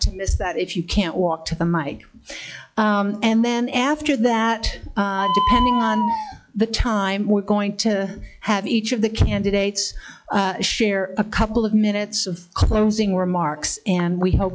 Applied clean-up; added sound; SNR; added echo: classical method log-MMSE.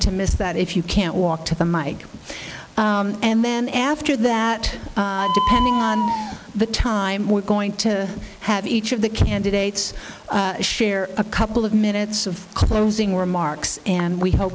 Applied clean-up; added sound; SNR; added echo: none; Bird; 11 dB; none.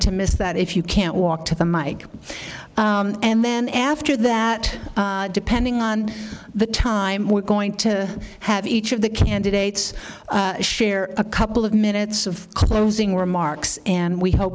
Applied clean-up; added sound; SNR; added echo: none; none; none; none.